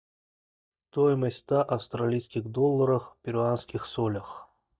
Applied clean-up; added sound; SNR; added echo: neural mask model DeepFilterNet 3.